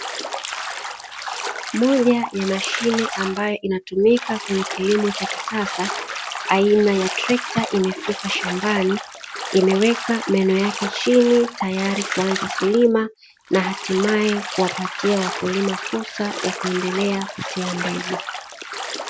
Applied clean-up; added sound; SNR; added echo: none; Bathtub (filling or washing); 8 dB; none.